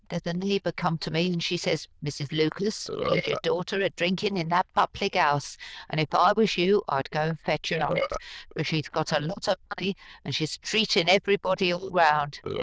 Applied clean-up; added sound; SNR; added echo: neural diffusion model UNIVERSE++.